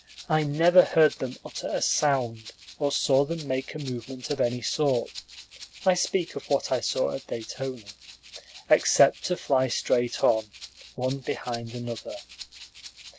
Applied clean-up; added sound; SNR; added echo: none; Rattle (instrument); 18 dB; none.